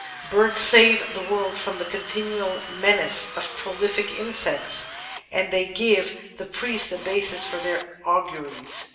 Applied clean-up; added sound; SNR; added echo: none; Drill; 13 dB; reverberation time 1.0 s.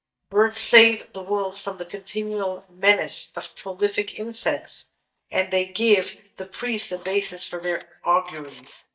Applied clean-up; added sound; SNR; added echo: neural mask model DeepFilterNet 3.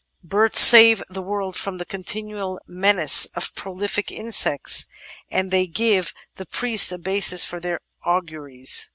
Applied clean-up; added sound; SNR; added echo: none; none; none; none.